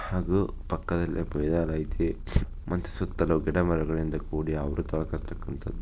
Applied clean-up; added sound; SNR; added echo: none; Purr; 7 dB; none.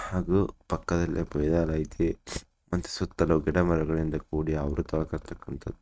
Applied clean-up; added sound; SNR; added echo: neural mask model RNNoise.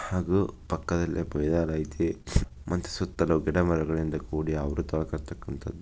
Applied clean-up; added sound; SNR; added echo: none; none; none; none.